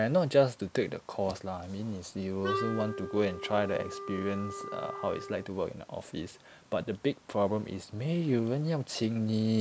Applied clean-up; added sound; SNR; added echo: none; Wind instrument, woodwind instrument; 8 dB; none.